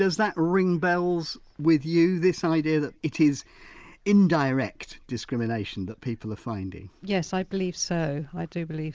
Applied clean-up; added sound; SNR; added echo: none; none; none; none.